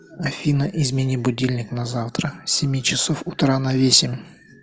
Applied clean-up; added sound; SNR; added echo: none; none; none; none.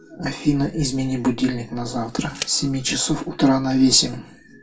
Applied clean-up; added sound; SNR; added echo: none; Tick; 18 dB; reverberation time 0.2 s.